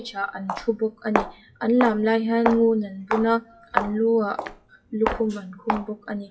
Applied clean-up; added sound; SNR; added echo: classical method WPE with log-MMSE.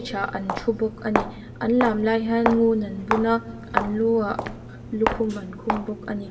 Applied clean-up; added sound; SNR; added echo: none; Walk, footsteps; 6 dB; reverberation time 1.3 s.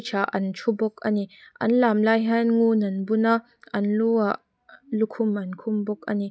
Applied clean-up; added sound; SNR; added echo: none; none; none; none.